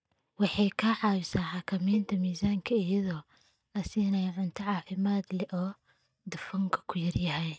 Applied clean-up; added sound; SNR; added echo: neural mask model DeepFilterNet 3.